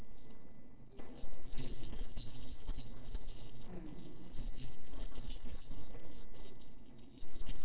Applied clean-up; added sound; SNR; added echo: neural separator model SepFormer DNS4.